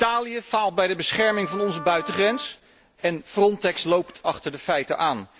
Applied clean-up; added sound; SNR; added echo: none; Wind instrument, woodwind instrument; 12 dB; none.